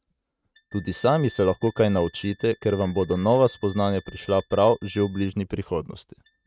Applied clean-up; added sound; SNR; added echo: neural mask model RNNoise.